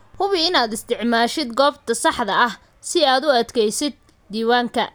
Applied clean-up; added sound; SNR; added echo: none; none; none; none.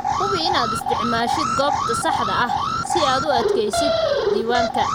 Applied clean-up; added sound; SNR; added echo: none; Alarm; -3 dB; none.